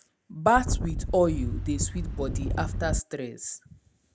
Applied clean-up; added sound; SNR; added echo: none; Wind; 1 dB; none.